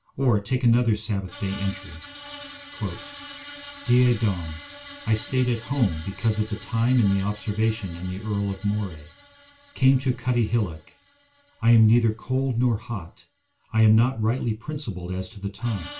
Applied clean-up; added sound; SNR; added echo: none; Screech; 19 dB; reverberation time 0.2 s.